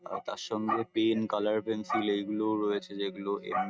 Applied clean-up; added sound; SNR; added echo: neural mask model RNNoise.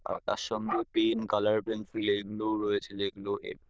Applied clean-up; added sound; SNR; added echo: neural diffusion model UNIVERSE++.